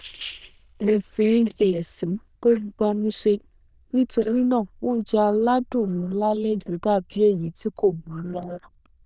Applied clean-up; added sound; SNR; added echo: neural diffusion model UNIVERSE++.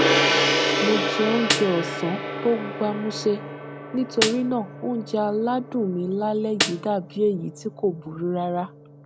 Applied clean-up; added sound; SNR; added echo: none; Gong + Snare drum; 1 dB; none.